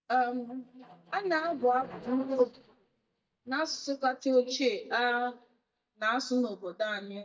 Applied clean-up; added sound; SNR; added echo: neural mask model DeepFilterNet 3.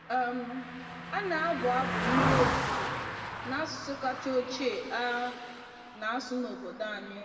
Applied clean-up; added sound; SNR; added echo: none; Car passing by; 2 dB; reverberation time 1.7 s.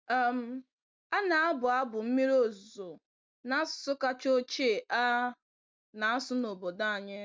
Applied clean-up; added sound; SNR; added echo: none; none; none; none.